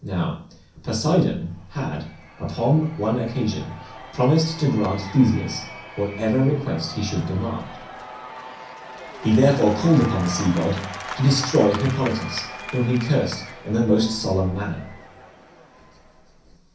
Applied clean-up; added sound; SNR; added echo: none; Applause / Crowd / Cheering; 15 dB; reverberation time 0.6 s.